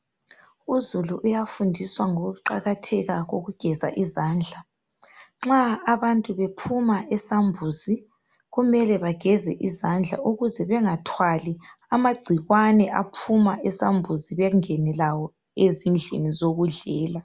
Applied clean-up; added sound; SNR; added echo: none; none; none; none.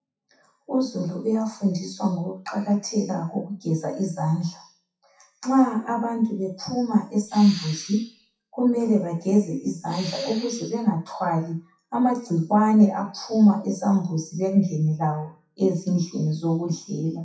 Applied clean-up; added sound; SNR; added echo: classical method WPE with log-MMSE.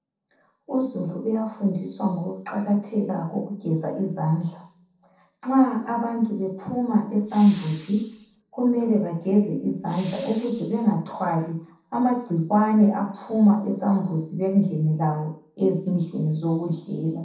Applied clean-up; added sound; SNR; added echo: neural separator model SepFormer DNS4.